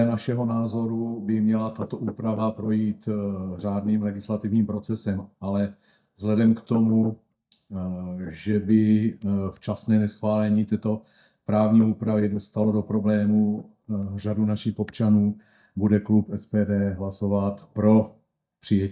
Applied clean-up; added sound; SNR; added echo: neural mask model DeepFilterNet 3.